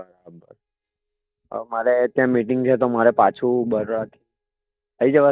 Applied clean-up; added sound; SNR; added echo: neural mask model DeepFilterNet 3.